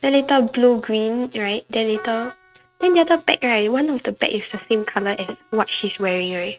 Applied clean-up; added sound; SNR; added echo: neural mask model RNNoise.